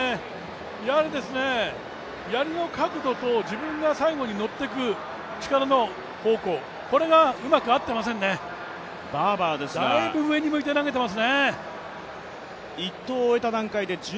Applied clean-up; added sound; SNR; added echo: none; none; none; none.